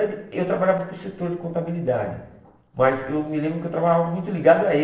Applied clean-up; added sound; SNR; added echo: neural separator model SepFormer DNS4.